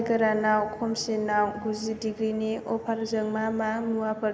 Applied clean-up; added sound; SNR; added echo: none; none; none; none.